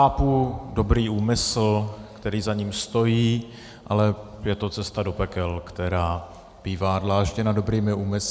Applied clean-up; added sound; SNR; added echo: none; none; none; none.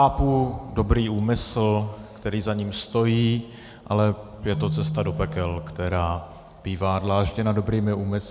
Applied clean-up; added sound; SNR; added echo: none; Keyboard (musical); 13 dB; none.